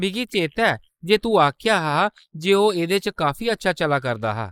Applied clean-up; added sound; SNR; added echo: neural mask model Resemble Enhance denoiser.